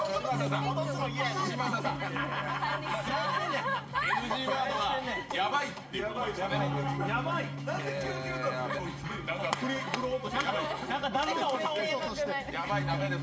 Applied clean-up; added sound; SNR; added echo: none; Bass guitar; 8 dB; reverberation time 2.8 s.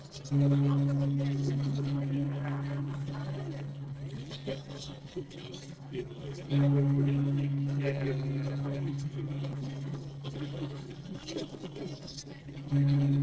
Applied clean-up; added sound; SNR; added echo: neural separator model SepFormer DNS4.